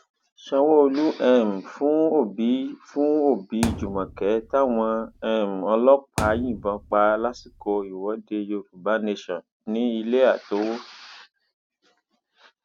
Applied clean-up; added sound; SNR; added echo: none; Thump, thud; 12 dB; none.